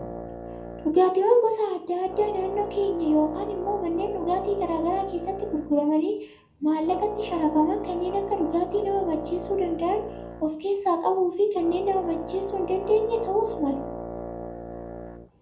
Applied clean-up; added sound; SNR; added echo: none; Brass instrument; 11 dB; reverberation time 0.5 s.